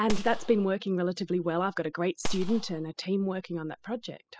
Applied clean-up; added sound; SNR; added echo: classical method spectral subtraction.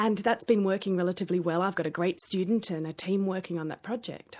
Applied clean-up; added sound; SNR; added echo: none; none; none; none.